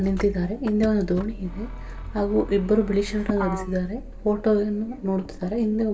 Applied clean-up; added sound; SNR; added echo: none; Motor vehicle (road); 10 dB; reverberation time 0.6 s.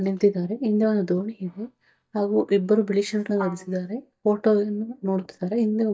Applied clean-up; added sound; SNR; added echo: neural mask model DeepFilterNet 3.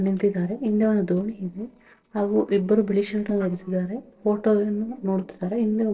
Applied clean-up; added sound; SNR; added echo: neural separator model SepFormer DNS4.